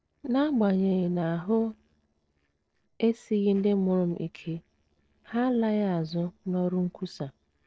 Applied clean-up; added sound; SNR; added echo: neural separator model SepFormer DNS4.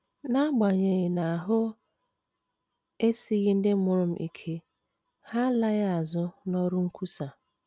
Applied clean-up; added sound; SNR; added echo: none; none; none; none.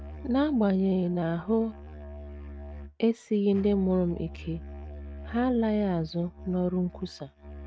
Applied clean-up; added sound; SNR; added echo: neural mask model RNNoise.